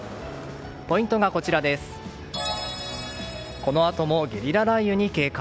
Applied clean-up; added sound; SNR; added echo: none; none; none; none.